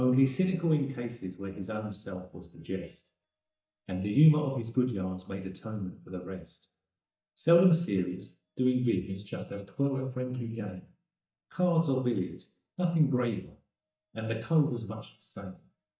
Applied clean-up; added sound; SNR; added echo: neural mask model DeepFilterNet 3.